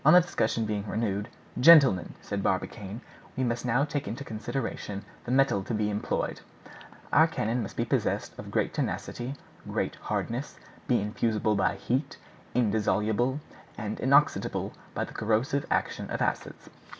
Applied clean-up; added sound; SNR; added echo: none; none; none; none.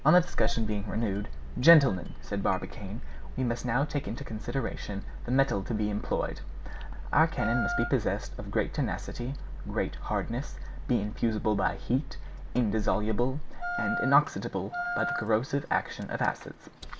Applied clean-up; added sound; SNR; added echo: none; Engine starting + Wind instrument, woodwind instrument; 4 dB; none.